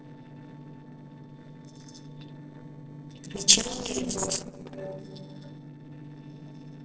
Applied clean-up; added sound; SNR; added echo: neural separator model SepFormer DNS4.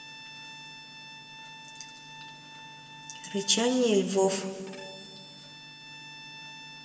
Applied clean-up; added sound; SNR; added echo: none; Bowed string instrument; 14 dB; reverberation time 2.8 s.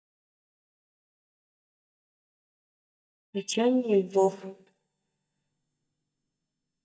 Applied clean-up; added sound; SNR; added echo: neural mask model DeepFilterNet 3.